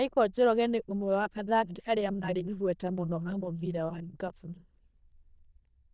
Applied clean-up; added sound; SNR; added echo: neural diffusion model UNIVERSE++.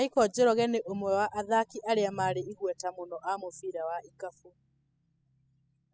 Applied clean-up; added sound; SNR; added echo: classical method spectral subtraction.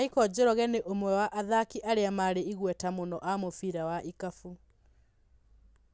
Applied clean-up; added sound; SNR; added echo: none; none; none; none.